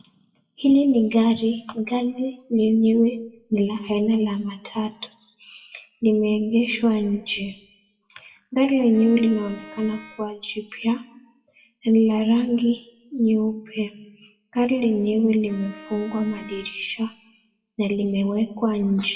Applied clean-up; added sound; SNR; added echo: classical method WPE with log-MMSE.